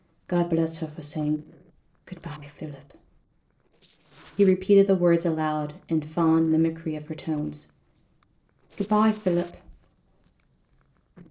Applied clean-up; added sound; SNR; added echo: neural separator model SepFormer DNS4.